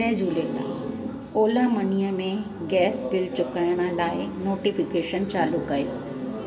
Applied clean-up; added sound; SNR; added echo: none; none; none; reverberation time 0.2 s.